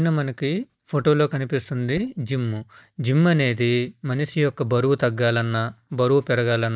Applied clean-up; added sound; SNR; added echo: neural mask model DeepFilterNet 3.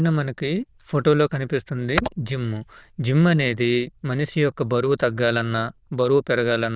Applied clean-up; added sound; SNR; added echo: neural diffusion model UNIVERSE++.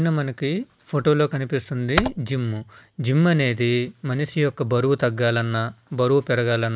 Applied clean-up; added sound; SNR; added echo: none; Computer keyboard; 8 dB; none.